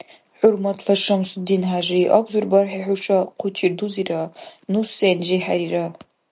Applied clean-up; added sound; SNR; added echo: none; none; none; none.